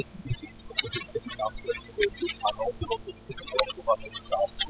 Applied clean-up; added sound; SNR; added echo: classical method spectral subtraction.